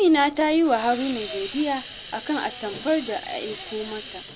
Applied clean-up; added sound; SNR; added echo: none; Hiss; 14 dB; none.